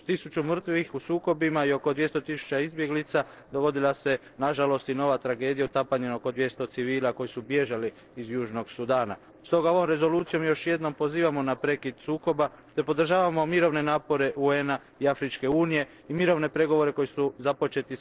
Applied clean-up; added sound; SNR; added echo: neural separator model SepFormer DNS4.